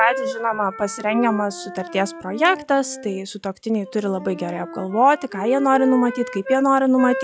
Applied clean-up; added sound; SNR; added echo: classical method log-MMSE.